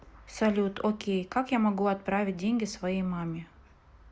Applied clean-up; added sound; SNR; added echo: none; none; none; none.